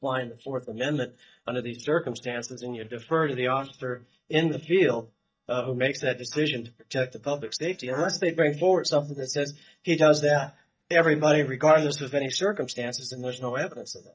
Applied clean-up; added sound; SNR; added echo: neural mask model DeepFilterNet 3.